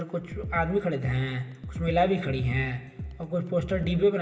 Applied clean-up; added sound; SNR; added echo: none; Drum kit; 10 dB; reverberation time 2.6 s.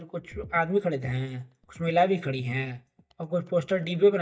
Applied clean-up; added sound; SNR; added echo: neural mask model DeepFilterNet 3.